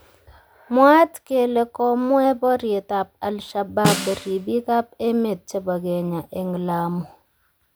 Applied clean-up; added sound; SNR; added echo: none; Snare drum; 7 dB; none.